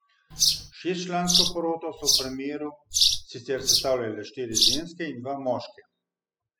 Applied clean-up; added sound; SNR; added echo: classical method spectral subtraction.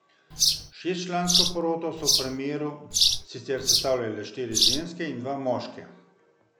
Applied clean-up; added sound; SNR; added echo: none; Bird vocalization, bird call, bird song; -5 dB; none.